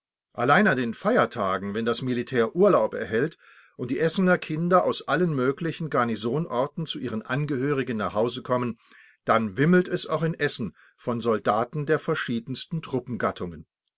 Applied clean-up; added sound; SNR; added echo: none; none; none; none.